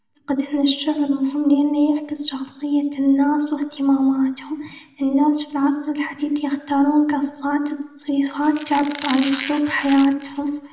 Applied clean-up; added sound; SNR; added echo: none; Squeak; 13 dB; reverberation time 0.6 s.